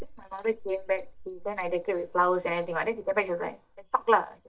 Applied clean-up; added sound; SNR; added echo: neural mask model DeepFilterNet 3.